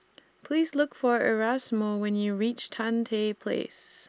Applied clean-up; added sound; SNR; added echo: none; none; none; none.